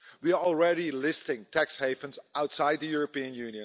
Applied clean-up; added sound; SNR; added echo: none; none; none; none.